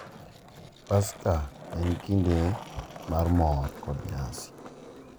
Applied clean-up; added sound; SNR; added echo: none; Skateboard; 14 dB; none.